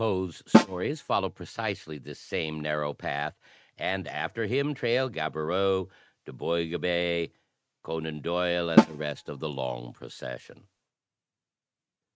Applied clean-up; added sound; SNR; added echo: neural mask model RNNoise.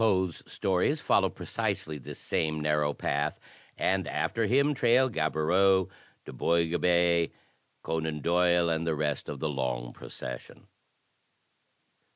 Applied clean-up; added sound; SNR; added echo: none; none; none; none.